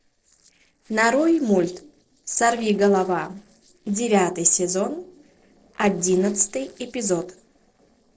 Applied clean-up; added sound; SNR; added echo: neural separator model SepFormer DNS4.